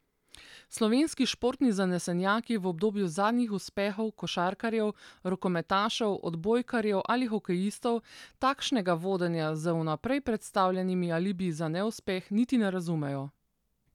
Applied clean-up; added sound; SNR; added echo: none; none; none; none.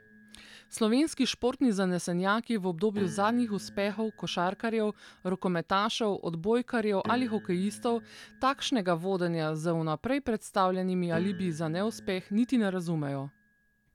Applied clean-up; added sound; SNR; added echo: none; Piano; 18 dB; none.